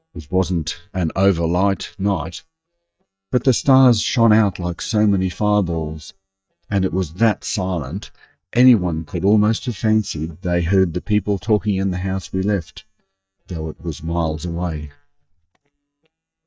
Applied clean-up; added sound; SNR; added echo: neural mask model DeepFilterNet 3.